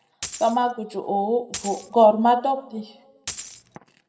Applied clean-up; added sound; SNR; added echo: none; Coin (dropping); 13 dB; reverberation time 0.7 s.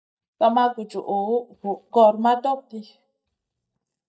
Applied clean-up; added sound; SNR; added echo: neural mask model DeepFilterNet 3.